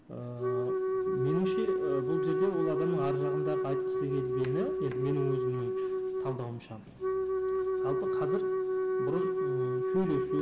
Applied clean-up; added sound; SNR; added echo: none; Wind instrument, woodwind instrument; -4 dB; none.